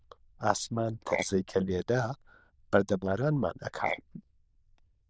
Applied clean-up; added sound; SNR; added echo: neural diffusion model UNIVERSE++.